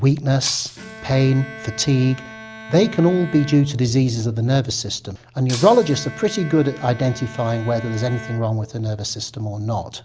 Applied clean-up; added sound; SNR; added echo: none; Shatter + Bowed string instrument; 17 dB; none.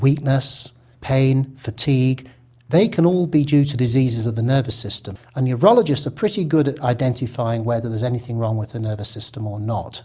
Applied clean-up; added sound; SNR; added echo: none; none; none; none.